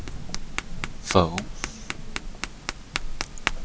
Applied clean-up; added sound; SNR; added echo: none; Tap; 0 dB; none.